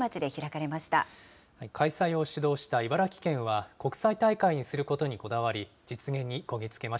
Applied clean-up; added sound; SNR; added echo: none; none; none; none.